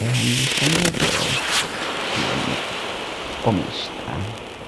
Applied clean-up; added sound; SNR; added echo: none; Fire; -2 dB; none.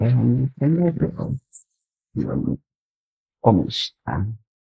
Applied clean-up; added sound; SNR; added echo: neural mask model Resemble Enhance denoiser.